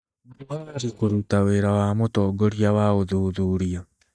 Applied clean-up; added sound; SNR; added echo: neural mask model DeepFilterNet 3.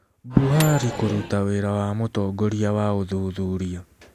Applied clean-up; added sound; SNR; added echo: none; Microwave oven; 8 dB; none.